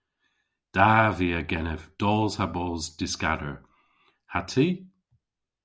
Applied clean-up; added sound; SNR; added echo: none; none; none; none.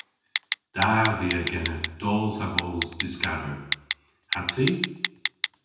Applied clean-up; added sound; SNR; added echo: none; Telephone; 3 dB; reverberation time 0.9 s.